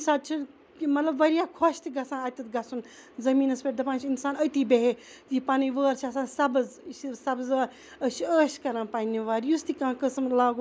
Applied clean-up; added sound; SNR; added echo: none; none; none; none.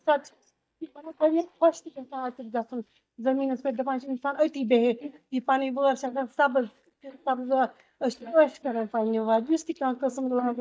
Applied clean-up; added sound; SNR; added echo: neural mask model DeepFilterNet 3.